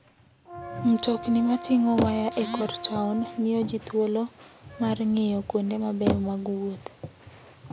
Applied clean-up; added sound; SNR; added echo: none; Brass instrument + Bicycle; 10 dB; none.